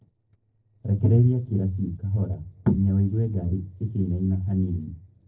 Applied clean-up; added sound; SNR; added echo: neural separator model SepFormer DNS4.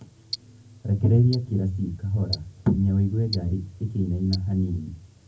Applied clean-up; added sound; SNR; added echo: none; Tick-tock; 17 dB; reverberation time 0.3 s.